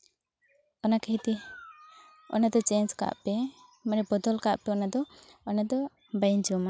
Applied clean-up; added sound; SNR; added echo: none; none; none; none.